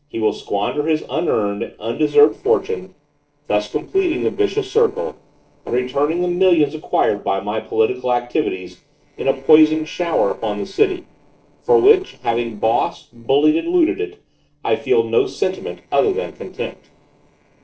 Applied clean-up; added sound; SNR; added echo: neural separator model SepFormer DNS4.